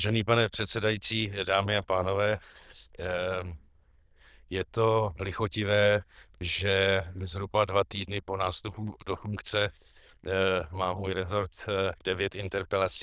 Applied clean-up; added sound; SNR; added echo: neural diffusion model UNIVERSE++.